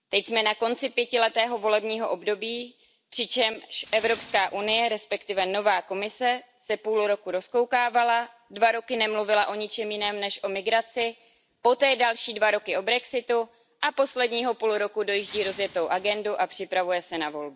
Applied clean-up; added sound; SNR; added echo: none; Tools; 18 dB; none.